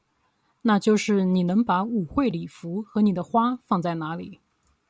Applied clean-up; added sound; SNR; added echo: none; none; none; none.